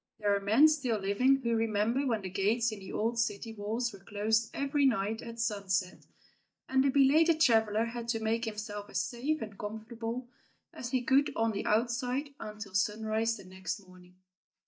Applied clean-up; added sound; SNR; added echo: neural mask model DeepFilterNet 3.